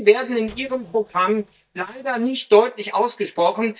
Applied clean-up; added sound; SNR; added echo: neural mask model DeepFilterNet 3.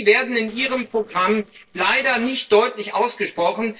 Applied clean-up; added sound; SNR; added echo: neural separator model SepFormer DNS4.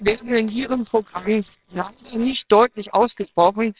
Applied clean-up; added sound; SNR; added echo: neural separator model SepFormer WHAMR!.